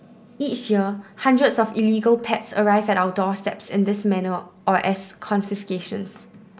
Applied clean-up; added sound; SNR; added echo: none; none; none; reverberation time 0.2 s.